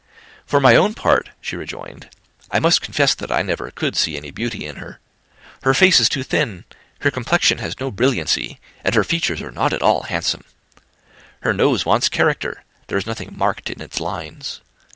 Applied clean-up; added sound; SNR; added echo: none; none; none; none.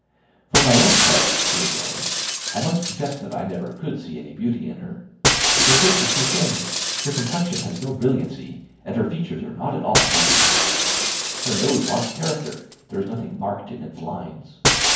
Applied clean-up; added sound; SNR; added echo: none; Shatter; -3 dB; reverberation time 0.9 s.